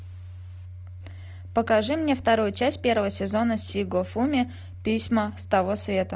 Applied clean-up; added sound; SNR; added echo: none; Domestic sounds, home sounds; 14 dB; none.